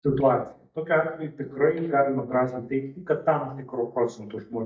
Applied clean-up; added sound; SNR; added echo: neural mask model DeepFilterNet 3.